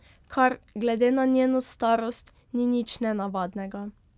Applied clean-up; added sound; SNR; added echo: none; none; none; none.